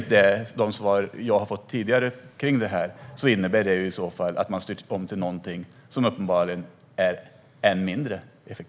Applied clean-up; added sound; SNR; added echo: none; none; none; none.